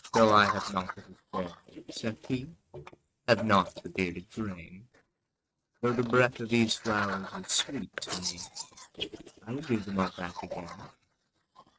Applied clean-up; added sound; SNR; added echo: neural mask model RNNoise.